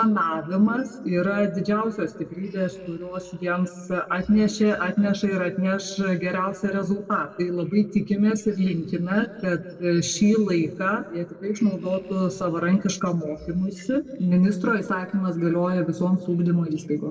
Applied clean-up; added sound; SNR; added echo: neural separator model SepFormer DNS4.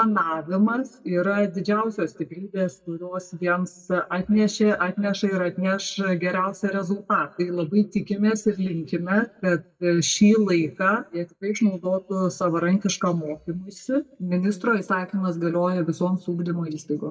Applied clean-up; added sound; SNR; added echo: neural mask model DeepFilterNet 3.